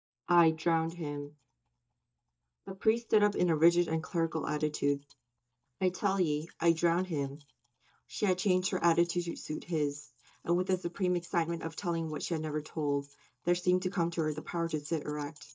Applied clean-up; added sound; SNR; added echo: neural mask model DeepFilterNet 3.